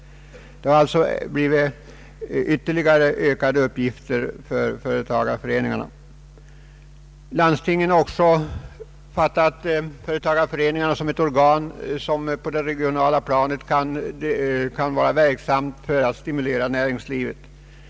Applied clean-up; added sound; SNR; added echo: none; none; none; none.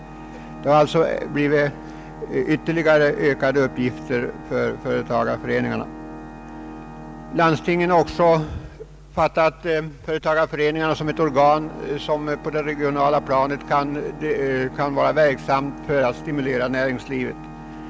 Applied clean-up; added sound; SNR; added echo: none; Organ; 16 dB; none.